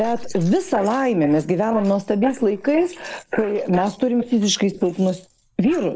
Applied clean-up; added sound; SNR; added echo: neural mask model Resemble Enhance denoiser.